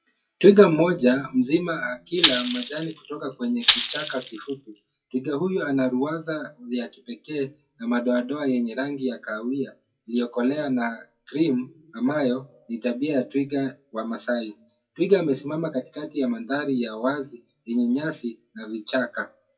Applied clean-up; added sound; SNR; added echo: classical method WPE with log-MMSE.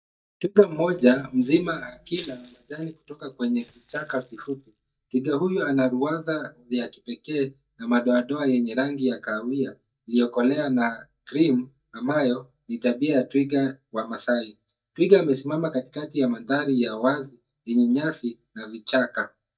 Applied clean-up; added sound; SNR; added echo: neural mask model DeepFilterNet 3.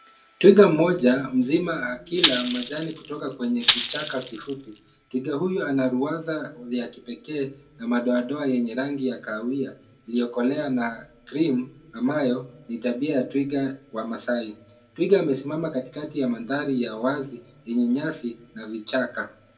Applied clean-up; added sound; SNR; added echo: none; Rattle (instrument); 3 dB; reverberation time 0.2 s.